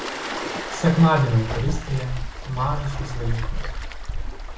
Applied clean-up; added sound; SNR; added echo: none; Waves, surf; 4 dB; reverberation time 0.3 s.